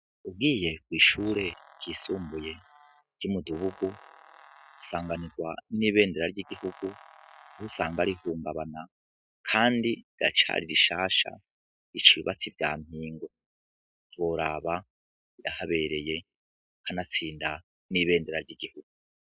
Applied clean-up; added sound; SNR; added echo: classical method spectral subtraction.